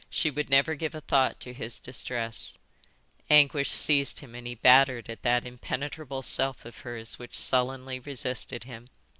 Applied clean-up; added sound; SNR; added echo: none; none; none; none.